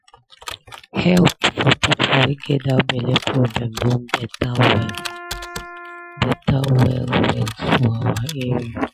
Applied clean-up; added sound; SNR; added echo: classical method Wiener filter.